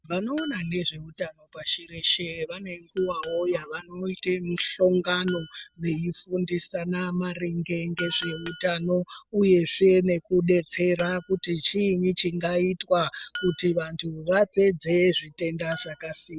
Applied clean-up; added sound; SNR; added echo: none; Chink, clink; 12 dB; none.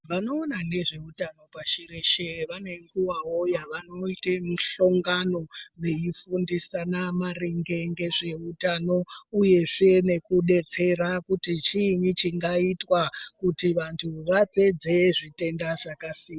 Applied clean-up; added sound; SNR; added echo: none; none; none; none.